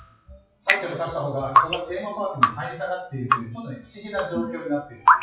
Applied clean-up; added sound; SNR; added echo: classical method WPE with log-MMSE.